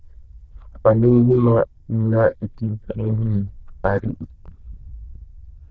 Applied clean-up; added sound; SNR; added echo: neural diffusion model UNIVERSE++.